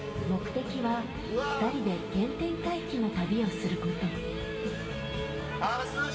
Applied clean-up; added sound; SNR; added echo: none; Bowed string instrument; 17 dB; reverberation time 2.6 s.